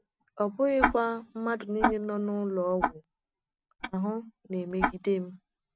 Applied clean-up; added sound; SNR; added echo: neural mask model RNNoise.